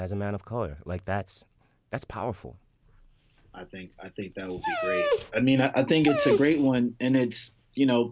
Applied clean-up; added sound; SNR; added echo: none; Dog; 2 dB; none.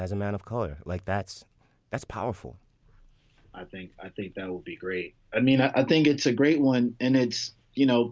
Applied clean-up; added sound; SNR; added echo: none; none; none; none.